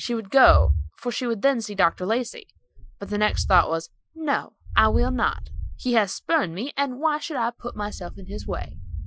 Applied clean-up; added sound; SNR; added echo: classical method Wiener filter.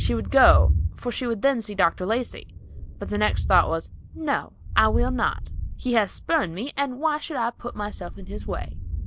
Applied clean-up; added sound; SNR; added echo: none; Thunder; 3 dB; none.